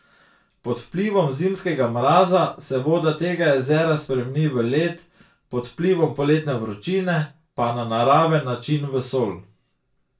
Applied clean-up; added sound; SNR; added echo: none; none; none; reverberation time 0.2 s.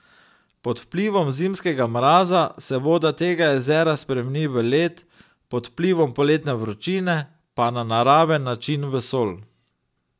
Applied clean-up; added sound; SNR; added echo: none; none; none; none.